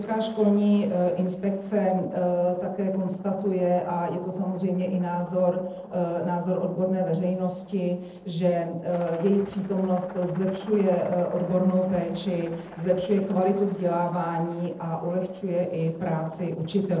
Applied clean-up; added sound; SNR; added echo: neural separator model SepFormer DNS4.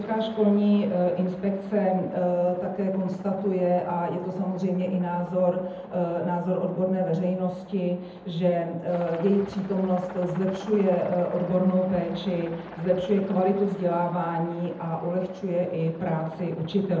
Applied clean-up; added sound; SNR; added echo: none; Aircraft; 19 dB; reverberation time 0.7 s.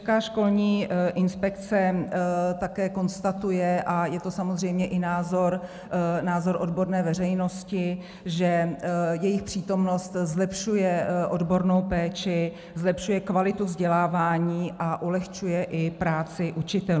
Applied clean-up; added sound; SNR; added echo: none; none; none; none.